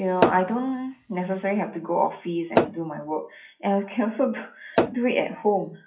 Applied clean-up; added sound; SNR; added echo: classical method WPE with log-MMSE.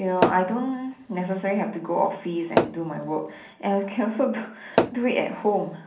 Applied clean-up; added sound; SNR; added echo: none; Tap / Hammer; 2 dB; reverberation time 0.6 s.